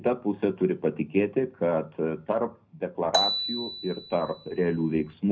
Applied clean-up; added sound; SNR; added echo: none; Marimba, xylophone; 4 dB; reverberation time 0.4 s.